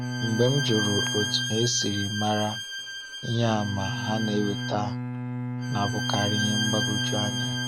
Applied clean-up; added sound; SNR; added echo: none; Bowed string instrument + Bowed string instrument; 1 dB; none.